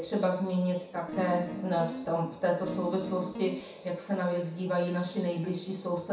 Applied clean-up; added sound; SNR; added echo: none; Guitar; 7 dB; reverberation time 0.7 s.